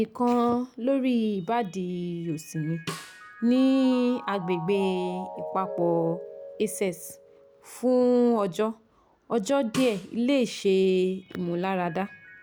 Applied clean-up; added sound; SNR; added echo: none; Mallet percussion + Snare drum; 15 dB; none.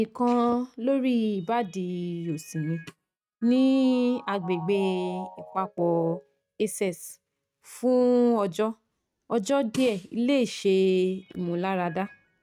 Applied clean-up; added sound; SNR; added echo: neural mask model RNNoise.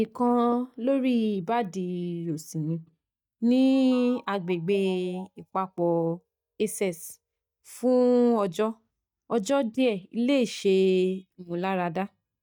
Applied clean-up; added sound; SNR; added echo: neural mask model DeepFilterNet 3.